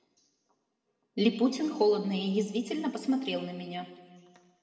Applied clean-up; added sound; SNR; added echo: none; none; none; reverberation time 1.5 s.